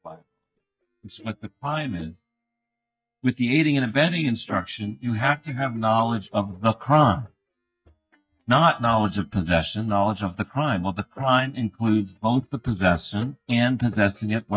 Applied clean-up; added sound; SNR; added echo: neural mask model DeepFilterNet 3.